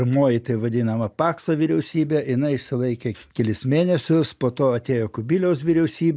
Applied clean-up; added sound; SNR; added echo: none; none; none; none.